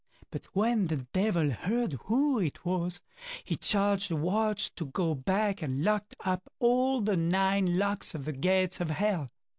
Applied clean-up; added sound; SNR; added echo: none; none; none; none.